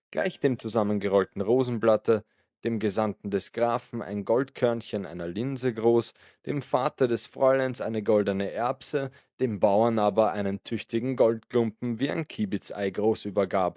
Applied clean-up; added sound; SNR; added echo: neural mask model DeepFilterNet 3.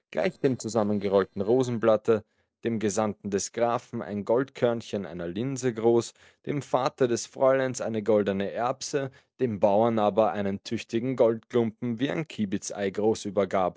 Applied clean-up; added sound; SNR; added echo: neural separator model SepFormer DNS4.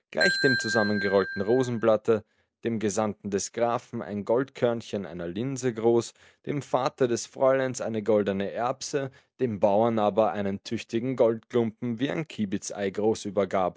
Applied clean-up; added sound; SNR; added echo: none; Ringtone / Bell; 3 dB; none.